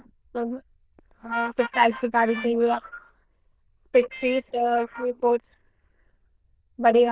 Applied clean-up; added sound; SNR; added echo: neural diffusion model UNIVERSE++.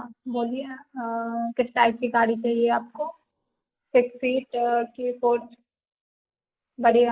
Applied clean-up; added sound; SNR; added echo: neural mask model Resemble Enhance denoiser.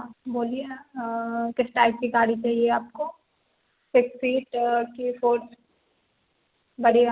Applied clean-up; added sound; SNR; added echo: none; none; none; none.